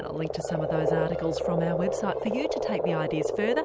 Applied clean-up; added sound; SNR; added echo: none; Frog; -2 dB; none.